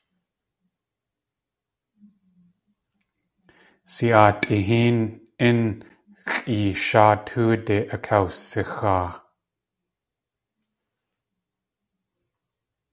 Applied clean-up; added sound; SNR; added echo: none; none; none; none.